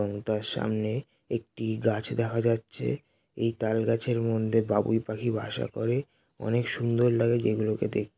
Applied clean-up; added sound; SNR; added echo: none; none; none; none.